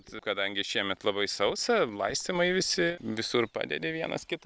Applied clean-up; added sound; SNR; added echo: none; none; none; none.